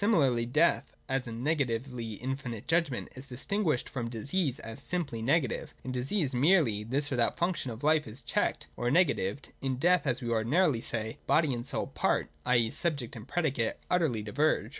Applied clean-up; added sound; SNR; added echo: none; none; none; none.